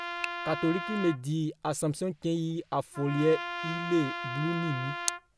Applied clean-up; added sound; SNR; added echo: none; Trumpet; 8 dB; none.